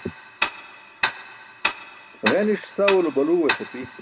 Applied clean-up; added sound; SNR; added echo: none; Tick-tock; 3 dB; none.